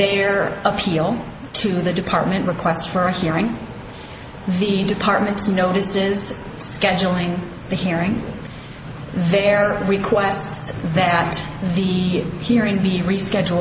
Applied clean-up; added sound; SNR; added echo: none; none; none; none.